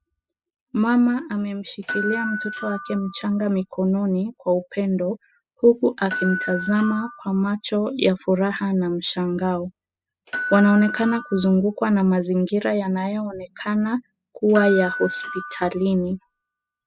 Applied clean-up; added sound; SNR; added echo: classical method spectral subtraction.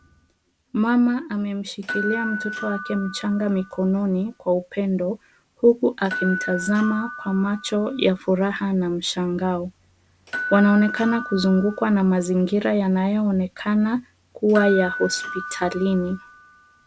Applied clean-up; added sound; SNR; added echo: none; Door / Bell; 12 dB; none.